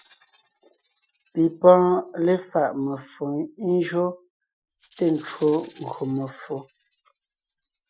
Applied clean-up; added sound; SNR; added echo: classical method Wiener filter.